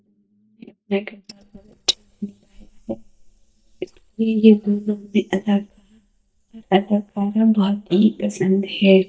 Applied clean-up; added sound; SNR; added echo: neural mask model DeepFilterNet 3.